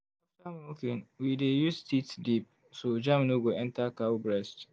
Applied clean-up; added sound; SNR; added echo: none; none; none; none.